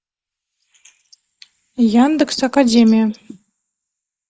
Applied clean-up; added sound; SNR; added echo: neural mask model Resemble Enhance denoiser.